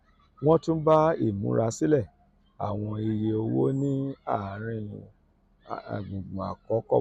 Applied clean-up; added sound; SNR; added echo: none; none; none; none.